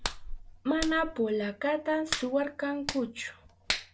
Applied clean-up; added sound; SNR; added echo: none; Hands; 7 dB; none.